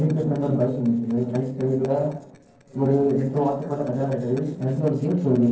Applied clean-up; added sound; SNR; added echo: neural separator model SepFormer DNS4.